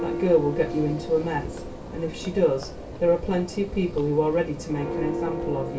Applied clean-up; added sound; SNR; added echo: none; Church bell; 8 dB; reverberation time 0.2 s.